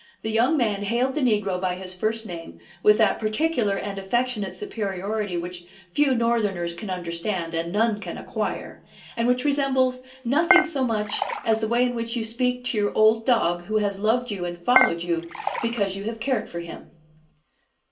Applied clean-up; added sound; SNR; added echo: none; Dishes, pots, and pans / Chink, clink; 2 dB; reverberation time 0.2 s.